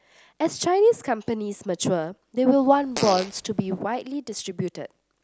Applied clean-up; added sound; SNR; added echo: none; Fart; 10 dB; none.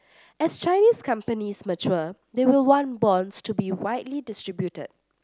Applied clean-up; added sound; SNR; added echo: none; none; none; none.